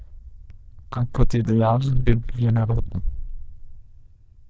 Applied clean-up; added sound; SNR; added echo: neural diffusion model UNIVERSE++.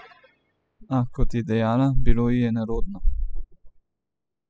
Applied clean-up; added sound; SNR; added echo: classical method spectral subtraction.